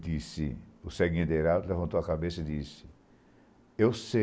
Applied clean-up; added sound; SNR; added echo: none; none; none; none.